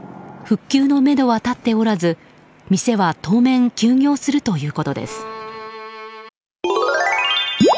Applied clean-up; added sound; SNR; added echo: none; Bowed string instrument; 14 dB; none.